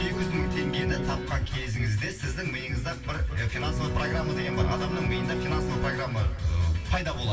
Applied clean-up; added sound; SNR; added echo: none; Bowed string instrument; 5 dB; reverberation time 2.6 s.